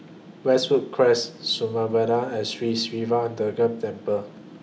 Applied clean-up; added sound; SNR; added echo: none; none; none; none.